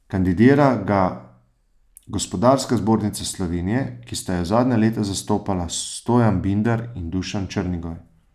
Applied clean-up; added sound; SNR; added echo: none; none; none; none.